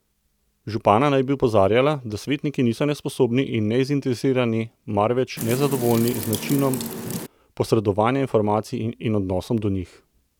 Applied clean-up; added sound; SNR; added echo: none; Wind; 8 dB; none.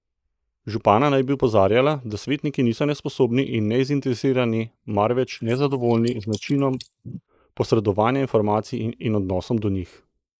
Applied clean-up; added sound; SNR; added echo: neural mask model Resemble Enhance denoiser.